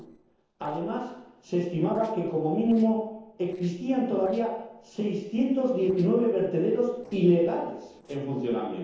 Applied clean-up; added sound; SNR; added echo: neural separator model SepFormer DNS4.